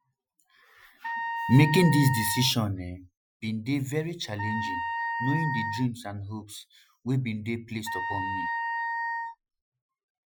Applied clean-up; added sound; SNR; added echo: classical method Wiener filter.